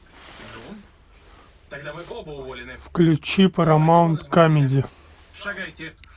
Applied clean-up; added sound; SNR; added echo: none; none; none; none.